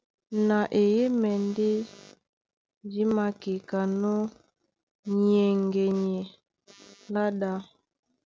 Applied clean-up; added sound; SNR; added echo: none; none; none; none.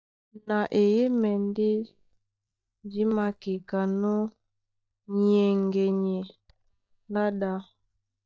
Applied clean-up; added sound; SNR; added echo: neural mask model DeepFilterNet 3.